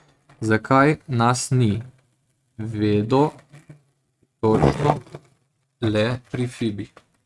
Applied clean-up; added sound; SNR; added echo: neural mask model RNNoise.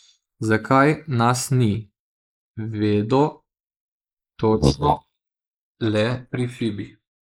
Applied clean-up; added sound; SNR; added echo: neural mask model Resemble Enhance denoiser.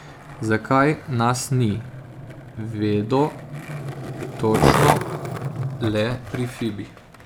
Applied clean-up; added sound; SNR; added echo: none; Skateboard; 3 dB; none.